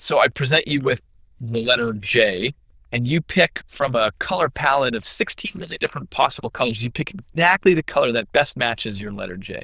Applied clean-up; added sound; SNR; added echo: neural diffusion model UNIVERSE++.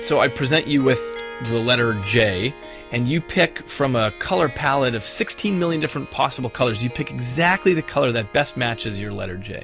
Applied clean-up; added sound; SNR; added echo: none; Harp; 15 dB; none.